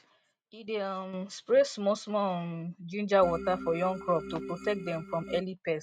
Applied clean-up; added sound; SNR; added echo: neural mask model RNNoise.